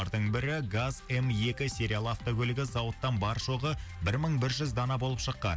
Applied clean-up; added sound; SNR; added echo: none; none; none; none.